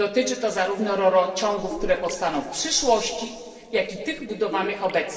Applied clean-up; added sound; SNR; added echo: neural separator model SepFormer DNS4.